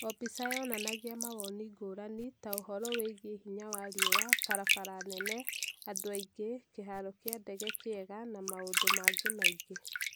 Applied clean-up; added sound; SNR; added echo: none; Bathtub (filling or washing); -5 dB; none.